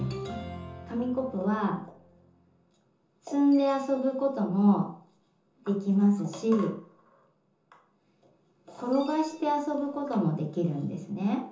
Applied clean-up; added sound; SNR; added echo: none; none; none; reverberation time 0.6 s.